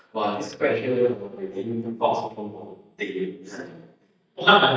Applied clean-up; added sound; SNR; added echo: neural mask model DeepFilterNet 3.